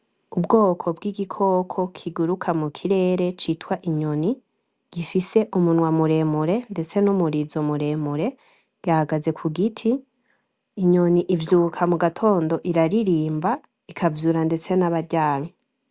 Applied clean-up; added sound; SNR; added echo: none; none; none; none.